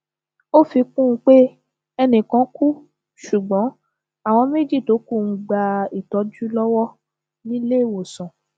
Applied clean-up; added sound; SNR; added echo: none; none; none; none.